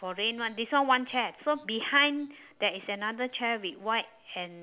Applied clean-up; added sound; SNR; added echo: none; none; none; none.